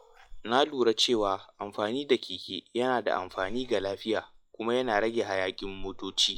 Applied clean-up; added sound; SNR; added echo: classical method log-MMSE.